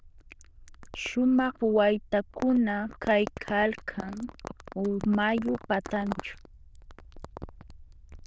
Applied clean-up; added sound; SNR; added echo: neural diffusion model UNIVERSE++.